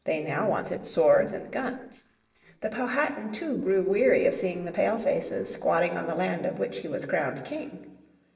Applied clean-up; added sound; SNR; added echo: neural separator model SepFormer DNS4.